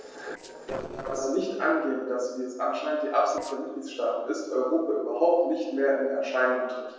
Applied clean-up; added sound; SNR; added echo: neural separator model SepFormer DNS4.